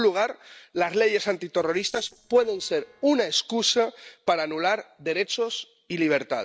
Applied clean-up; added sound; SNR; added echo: neural separator model SepFormer DNS4.